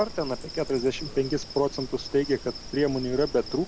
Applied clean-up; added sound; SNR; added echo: none; Insect; 11 dB; none.